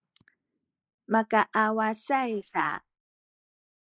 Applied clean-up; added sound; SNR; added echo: neural mask model Resemble Enhance denoiser.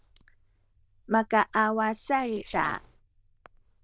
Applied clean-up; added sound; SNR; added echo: neural diffusion model UNIVERSE++.